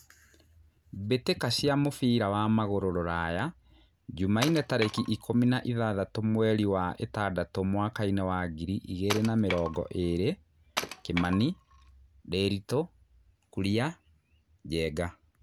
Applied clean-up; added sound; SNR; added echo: none; Wood; 10 dB; none.